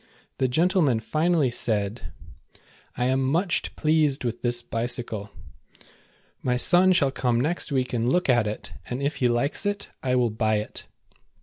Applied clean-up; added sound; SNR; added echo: none; none; none; none.